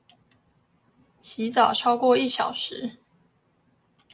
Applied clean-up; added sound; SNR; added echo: none; none; none; none.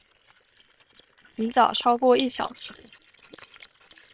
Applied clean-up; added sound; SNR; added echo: neural separator model SepFormer WHAM!.